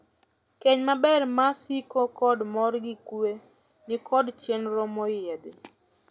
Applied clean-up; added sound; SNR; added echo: none; none; none; none.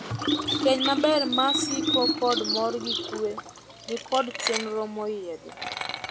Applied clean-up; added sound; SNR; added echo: none; Bird vocalization, bird call, bird song + Liquid; 2 dB; none.